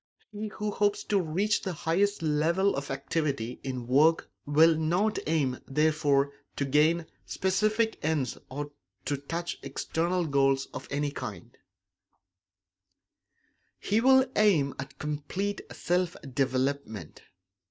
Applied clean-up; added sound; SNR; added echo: neural mask model DeepFilterNet 3.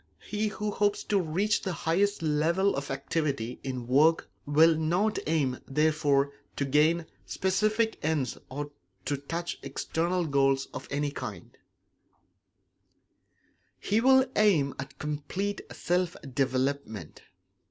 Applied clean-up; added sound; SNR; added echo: none; none; none; none.